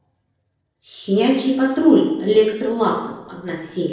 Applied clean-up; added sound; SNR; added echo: neural separator model SepFormer DNS4.